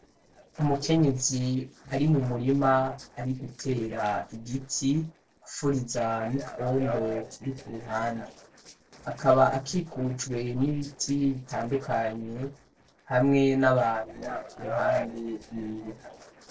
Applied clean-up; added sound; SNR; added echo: neural separator model SepFormer DNS4.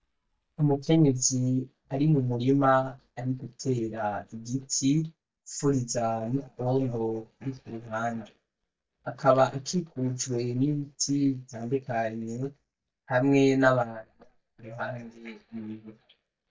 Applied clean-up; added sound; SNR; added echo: neural mask model DeepFilterNet 3.